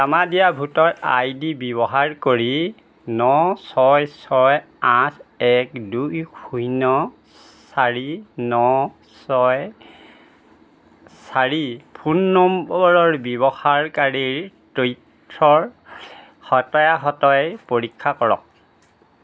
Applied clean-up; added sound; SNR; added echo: none; none; none; none.